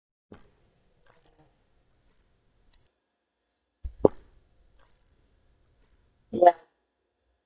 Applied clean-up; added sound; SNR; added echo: neural mask model DeepFilterNet 3.